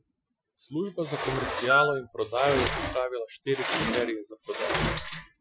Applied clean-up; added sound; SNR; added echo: classical method Wiener filter.